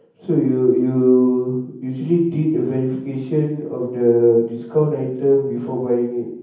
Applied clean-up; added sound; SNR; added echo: none; none; none; reverberation time 0.9 s.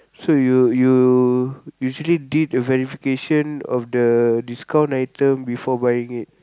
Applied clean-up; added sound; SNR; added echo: none; none; none; none.